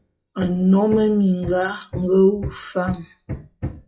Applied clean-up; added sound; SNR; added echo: classical method WPE with log-MMSE.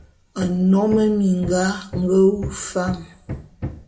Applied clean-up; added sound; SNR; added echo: none; Hammer; 13 dB; reverberation time 0.4 s.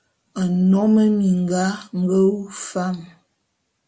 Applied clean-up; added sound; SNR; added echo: none; none; none; none.